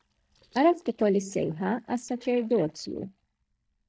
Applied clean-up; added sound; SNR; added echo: neural mask model DeepFilterNet 3.